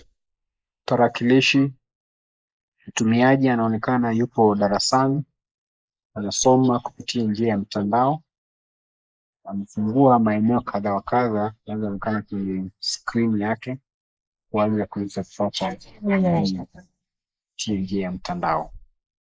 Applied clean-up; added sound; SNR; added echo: neural mask model Resemble Enhance denoiser.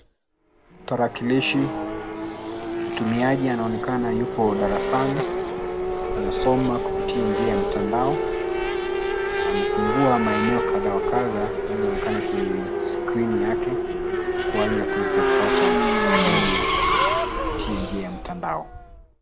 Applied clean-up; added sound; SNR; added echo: none; Race car, auto racing / Accelerating, revving, vroom; -3 dB; none.